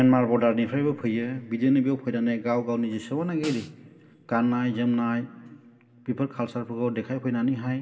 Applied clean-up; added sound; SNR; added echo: none; Snare drum; 19 dB; reverberation time 1.5 s.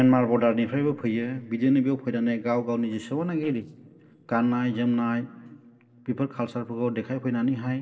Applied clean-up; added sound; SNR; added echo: neural separator model SepFormer DNS4.